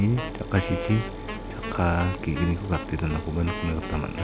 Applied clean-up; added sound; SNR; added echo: none; Mechanisms + Wind instrument, woodwind instrument; 7 dB; none.